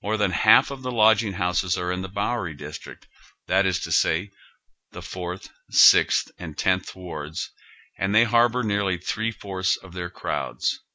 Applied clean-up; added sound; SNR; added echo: none; none; none; none.